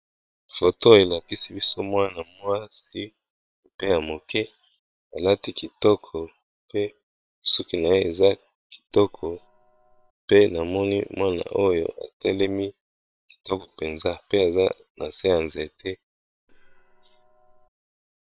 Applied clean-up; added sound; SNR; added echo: neural separator model SepFormer WHAM!.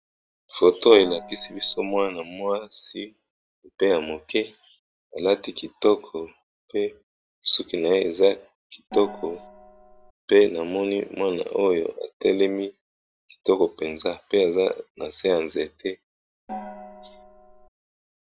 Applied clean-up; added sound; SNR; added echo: none; Gong; 14 dB; none.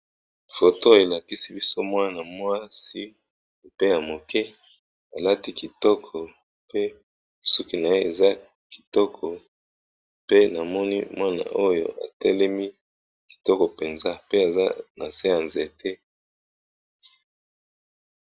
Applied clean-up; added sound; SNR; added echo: none; none; none; none.